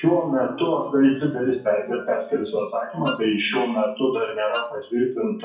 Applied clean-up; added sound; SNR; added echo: classical method WPE with log-MMSE.